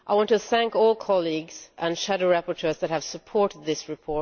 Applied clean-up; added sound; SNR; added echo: none; none; none; none.